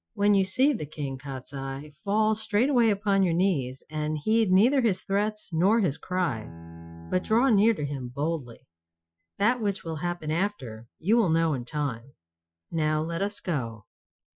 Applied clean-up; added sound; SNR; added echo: classical method Wiener filter.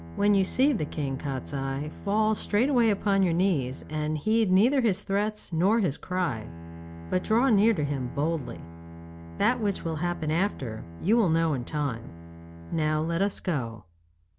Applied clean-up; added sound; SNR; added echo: none; Bowed string instrument; 15 dB; none.